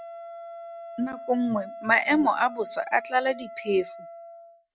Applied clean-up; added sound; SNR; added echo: none; Wind instrument, woodwind instrument; 13 dB; none.